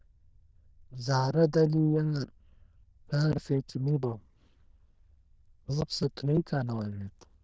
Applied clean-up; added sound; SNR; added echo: neural diffusion model UNIVERSE++.